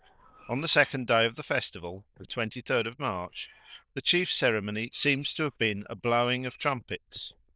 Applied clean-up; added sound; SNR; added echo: neural diffusion model UNIVERSE++.